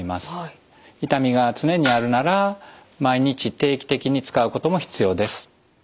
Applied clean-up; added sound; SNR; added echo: none; Dishes, pots, and pans; 7 dB; none.